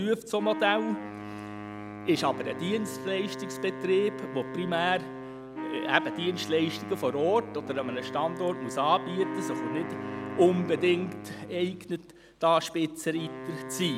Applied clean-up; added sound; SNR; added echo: none; Wind instrument, woodwind instrument + Wind instrument, woodwind instrument; 8 dB; none.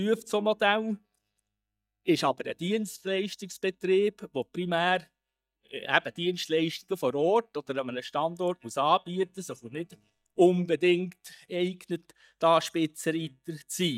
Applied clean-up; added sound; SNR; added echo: neural mask model DeepFilterNet 3.